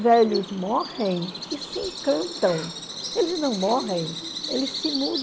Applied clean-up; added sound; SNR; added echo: none; Bird vocalization, bird call, bird song; 9 dB; none.